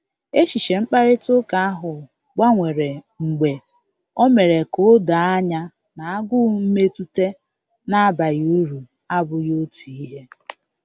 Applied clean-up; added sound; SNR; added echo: none; none; none; none.